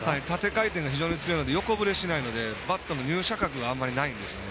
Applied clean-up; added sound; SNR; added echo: none; Whoosh, swoosh, swish; 20 dB; none.